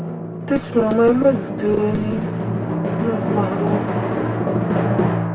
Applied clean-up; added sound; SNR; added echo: none; Drum; 0 dB; reverberation time 0.1 s.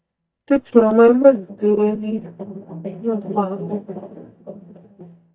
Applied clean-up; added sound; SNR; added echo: neural mask model DeepFilterNet 3.